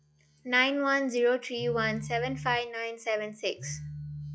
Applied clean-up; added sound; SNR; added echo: classical method log-MMSE.